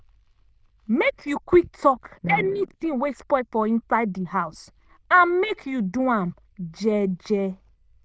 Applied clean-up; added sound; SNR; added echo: neural diffusion model UNIVERSE++.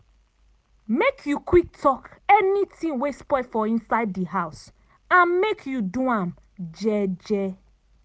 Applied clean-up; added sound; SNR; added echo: none; none; none; none.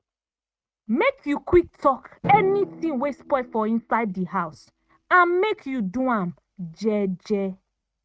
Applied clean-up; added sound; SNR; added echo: neural mask model RNNoise.